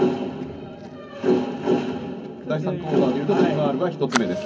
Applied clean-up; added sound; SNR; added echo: none; Fire; 15 dB; reverberation time 0.3 s.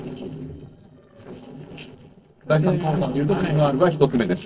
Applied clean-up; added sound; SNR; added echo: neural separator model SepFormer DNS4.